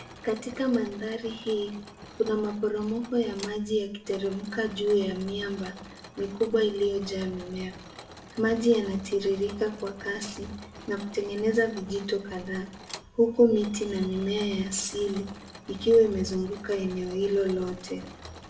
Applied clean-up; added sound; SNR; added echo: none; Mechanisms; 18 dB; reverberation time 0.5 s.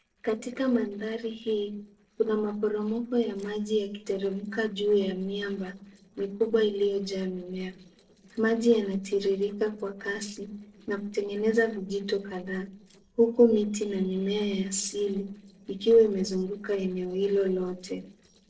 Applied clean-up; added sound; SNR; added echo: neural separator model SepFormer DNS4.